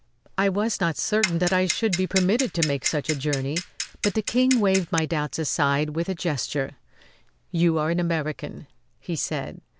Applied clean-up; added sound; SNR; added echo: none; Clock; 6 dB; none.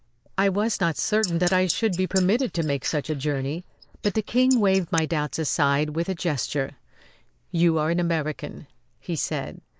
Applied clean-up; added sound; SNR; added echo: neural mask model Resemble Enhance denoiser.